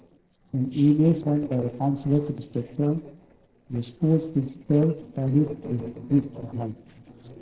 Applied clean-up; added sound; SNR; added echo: neural separator model SepFormer DNS4.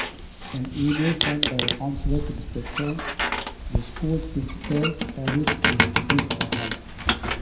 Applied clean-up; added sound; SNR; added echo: none; Squeak; -2 dB; reverberation time 0.9 s.